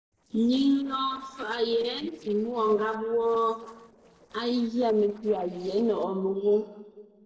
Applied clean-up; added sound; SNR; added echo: neural separator model SepFormer DNS4.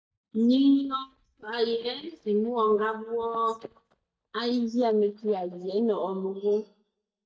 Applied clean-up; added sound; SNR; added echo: neural mask model DeepFilterNet 3.